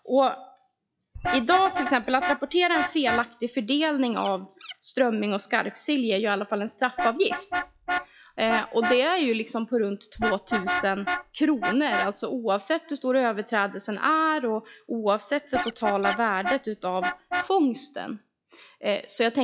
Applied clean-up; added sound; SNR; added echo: classical method log-MMSE.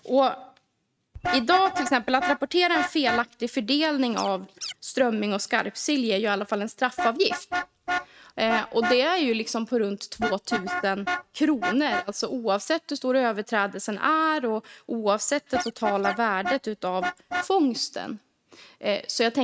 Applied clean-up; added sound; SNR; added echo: neural mask model RNNoise.